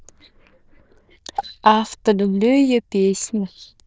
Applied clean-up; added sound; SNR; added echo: neural diffusion model UNIVERSE++.